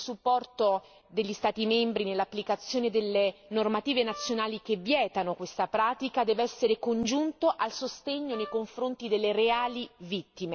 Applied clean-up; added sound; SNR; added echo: none; Wind instrument, woodwind instrument; 17 dB; none.